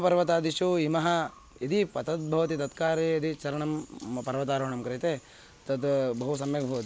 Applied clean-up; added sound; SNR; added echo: none; none; none; none.